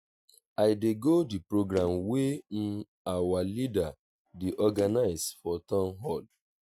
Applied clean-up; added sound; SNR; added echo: neural mask model RNNoise.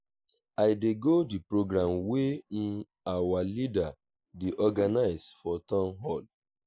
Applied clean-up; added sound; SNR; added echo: neural mask model Resemble Enhance denoiser.